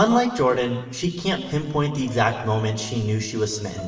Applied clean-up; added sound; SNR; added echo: none; none; none; reverberation time 1.2 s.